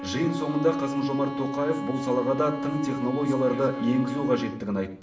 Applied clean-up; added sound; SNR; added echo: none; Bowed string instrument; 5 dB; reverberation time 0.6 s.